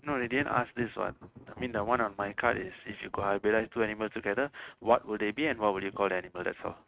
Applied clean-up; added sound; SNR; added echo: neural mask model RNNoise.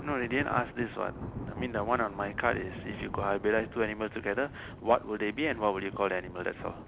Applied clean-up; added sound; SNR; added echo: none; Thunder; 10 dB; none.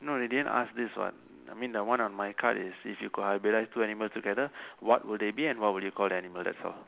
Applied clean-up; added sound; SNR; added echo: none; none; none; none.